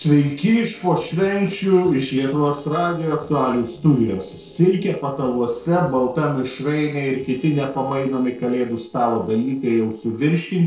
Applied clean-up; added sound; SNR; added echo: neural separator model SepFormer DNS4.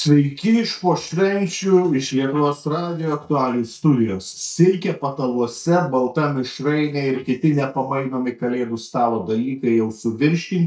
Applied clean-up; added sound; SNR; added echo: neural mask model DeepFilterNet 3.